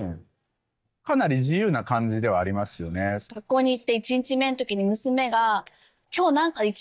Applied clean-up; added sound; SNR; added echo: neural mask model DeepFilterNet 3.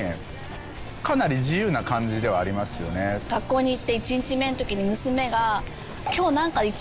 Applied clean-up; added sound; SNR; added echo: none; Writing; 13 dB; none.